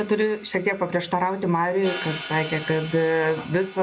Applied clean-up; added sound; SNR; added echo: none; Crash cymbal; 13 dB; none.